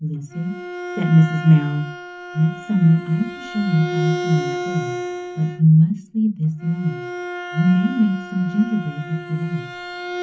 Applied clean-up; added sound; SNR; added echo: none; Bowed string instrument; 10 dB; reverberation time 0.4 s.